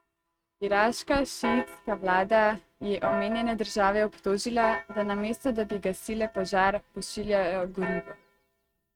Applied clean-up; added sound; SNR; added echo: neural mask model RNNoise.